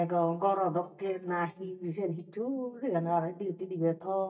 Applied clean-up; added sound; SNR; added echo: neural mask model DeepFilterNet 3.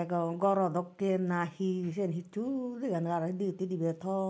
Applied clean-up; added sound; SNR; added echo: none; none; none; none.